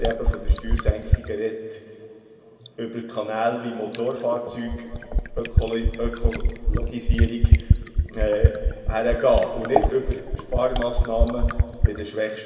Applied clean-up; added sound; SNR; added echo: none; Fill (with liquid); -4 dB; reverberation time 2.1 s.